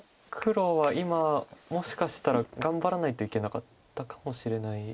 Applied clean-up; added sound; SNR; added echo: neural mask model Resemble Enhance denoiser.